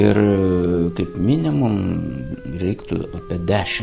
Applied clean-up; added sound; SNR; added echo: none; Wind instrument, woodwind instrument; 19 dB; none.